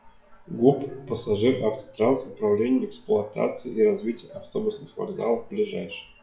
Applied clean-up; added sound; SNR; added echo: classical method WPE with log-MMSE.